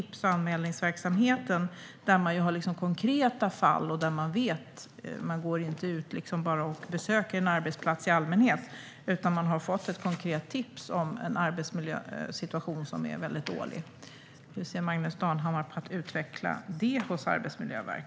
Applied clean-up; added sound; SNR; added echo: none; none; none; none.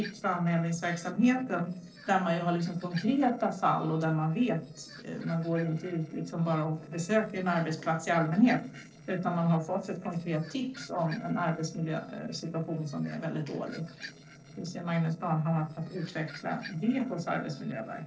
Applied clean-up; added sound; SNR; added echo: neural separator model SepFormer DNS4.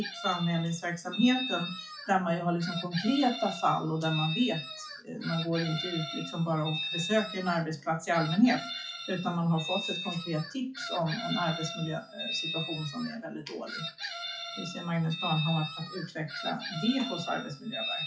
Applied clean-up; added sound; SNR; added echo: classical method WPE with log-MMSE.